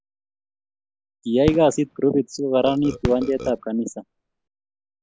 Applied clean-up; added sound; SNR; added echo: none; Burping, eructation + Fireworks; 10 dB; none.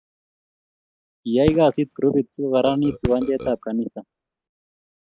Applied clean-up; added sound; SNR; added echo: neural mask model RNNoise.